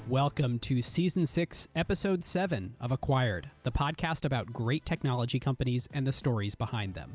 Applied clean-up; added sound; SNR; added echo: none; none; none; none.